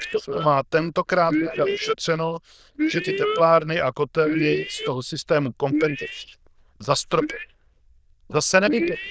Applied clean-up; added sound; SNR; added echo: neural diffusion model UNIVERSE++.